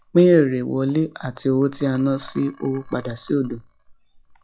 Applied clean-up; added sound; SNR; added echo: classical method log-MMSE.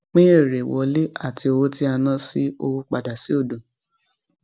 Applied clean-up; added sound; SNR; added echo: none; none; none; none.